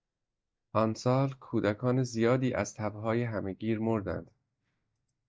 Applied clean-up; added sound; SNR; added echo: neural mask model DeepFilterNet 3.